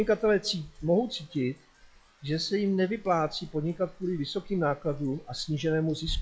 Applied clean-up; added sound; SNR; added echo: classical method log-MMSE.